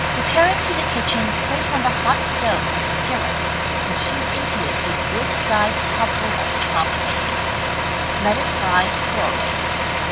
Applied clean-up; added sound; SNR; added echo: none; Truck; -3 dB; none.